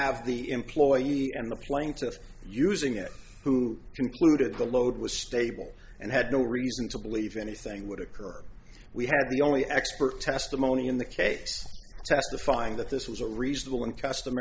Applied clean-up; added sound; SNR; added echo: none; none; none; none.